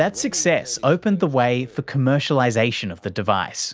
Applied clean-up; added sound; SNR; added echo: none; none; none; none.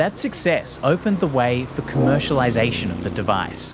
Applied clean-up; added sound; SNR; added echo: none; Traffic noise, roadway noise + Brass instrument; 8 dB; none.